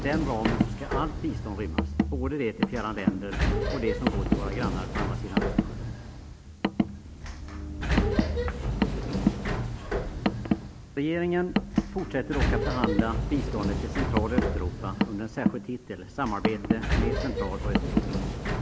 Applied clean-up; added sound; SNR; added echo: none; Sliding door + Car; -5 dB; none.